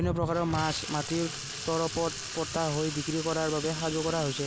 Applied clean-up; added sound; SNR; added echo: none; Sink (filling or washing) / Water tap, faucet; 6 dB; none.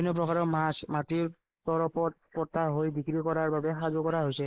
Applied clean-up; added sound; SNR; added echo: neural mask model Resemble Enhance denoiser.